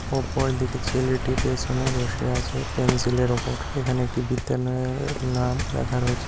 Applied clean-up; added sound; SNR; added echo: none; Waves, surf; 3 dB; none.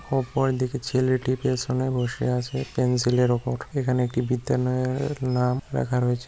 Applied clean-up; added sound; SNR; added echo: none; none; none; none.